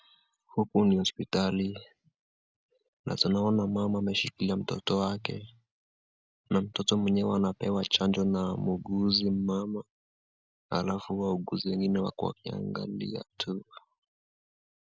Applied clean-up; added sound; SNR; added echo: none; none; none; none.